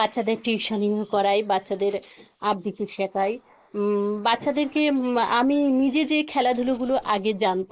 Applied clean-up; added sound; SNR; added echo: neural mask model Resemble Enhance denoiser.